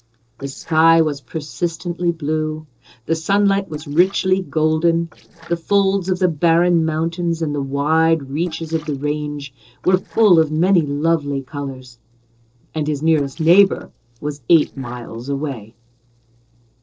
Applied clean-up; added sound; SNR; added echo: neural separator model SepFormer DNS4.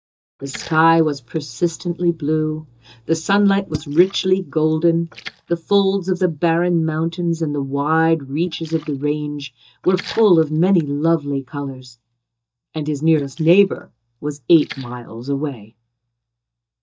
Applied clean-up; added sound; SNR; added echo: neural mask model DeepFilterNet 3.